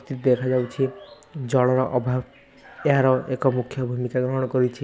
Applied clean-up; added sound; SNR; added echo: none; none; none; none.